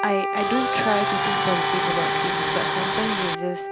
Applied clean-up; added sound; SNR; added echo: none; Tools + Wind instrument, woodwind instrument; -4 dB; none.